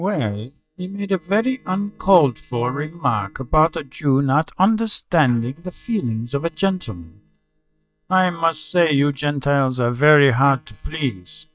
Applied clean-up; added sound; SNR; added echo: neural mask model DeepFilterNet 3.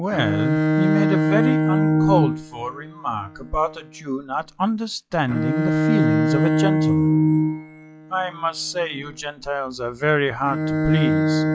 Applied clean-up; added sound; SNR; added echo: classical method log-MMSE.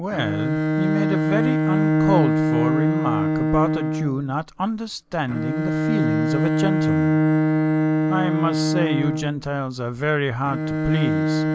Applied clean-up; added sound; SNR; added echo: none; Bowed string instrument; -5 dB; none.